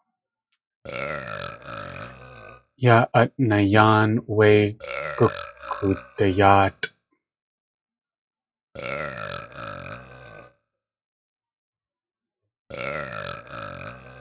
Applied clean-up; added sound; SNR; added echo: classical method log-MMSE.